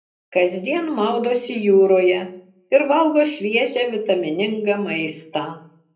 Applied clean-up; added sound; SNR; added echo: none; none; none; reverberation time 0.5 s.